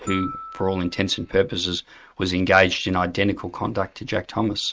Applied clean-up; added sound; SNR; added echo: neural mask model RNNoise.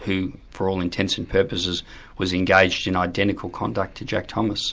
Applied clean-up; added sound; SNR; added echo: none; none; none; none.